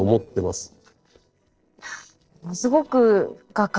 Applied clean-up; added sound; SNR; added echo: neural separator model SepFormer DNS4.